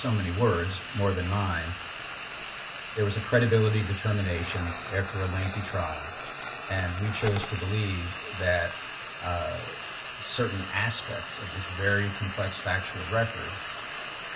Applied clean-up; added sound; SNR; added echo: none; Frying (food); 5 dB; reverberation time 0.2 s.